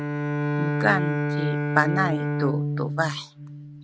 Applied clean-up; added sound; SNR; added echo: neural mask model RNNoise.